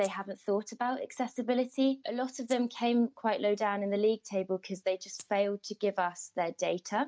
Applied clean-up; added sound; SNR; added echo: neural mask model RNNoise.